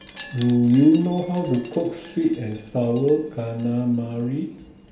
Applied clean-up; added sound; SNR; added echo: none; Wind chime; 18 dB; reverberation time 0.4 s.